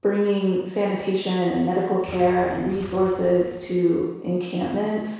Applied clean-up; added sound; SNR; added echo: none; Engine; 19 dB; reverberation time 1.1 s.